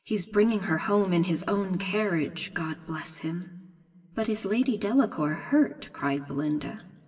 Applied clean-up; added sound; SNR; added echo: none; none; none; reverberation time 2.3 s.